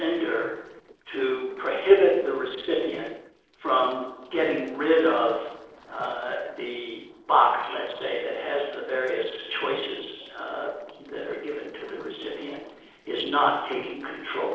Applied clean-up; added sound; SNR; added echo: neural separator model SepFormer DNS4.